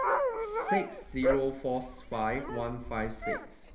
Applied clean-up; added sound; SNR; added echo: none; Dog; -1 dB; none.